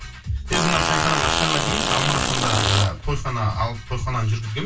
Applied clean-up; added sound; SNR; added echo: none; Fart; -1 dB; reverberation time 0.2 s.